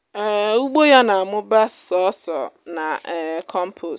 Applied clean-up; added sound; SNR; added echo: none; none; none; none.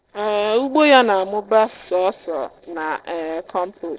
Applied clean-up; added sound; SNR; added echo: neural separator model SepFormer DNS4.